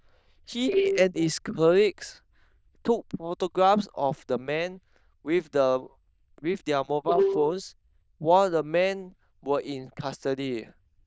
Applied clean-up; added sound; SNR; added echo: neural diffusion model UNIVERSE++.